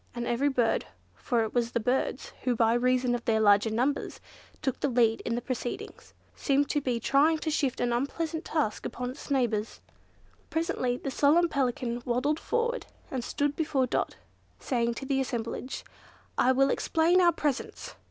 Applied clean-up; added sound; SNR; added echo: none; none; none; none.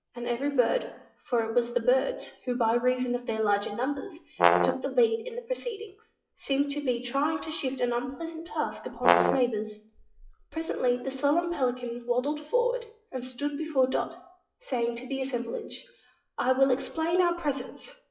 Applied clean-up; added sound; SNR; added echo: classical method WPE with log-MMSE.